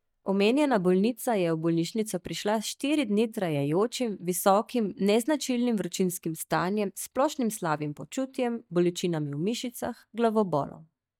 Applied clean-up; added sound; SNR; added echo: neural mask model DeepFilterNet 3.